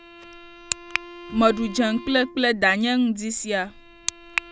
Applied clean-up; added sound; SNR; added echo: none; Bowed string instrument; 19 dB; none.